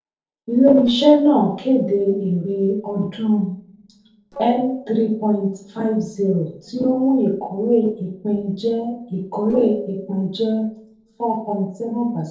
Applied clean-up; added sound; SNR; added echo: neural separator model SepFormer DNS4.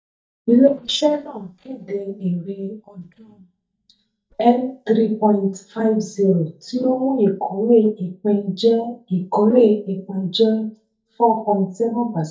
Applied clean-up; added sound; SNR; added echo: neural mask model DeepFilterNet 3.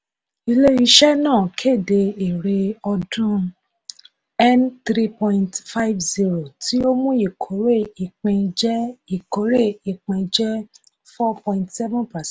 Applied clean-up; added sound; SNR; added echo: none; none; none; none.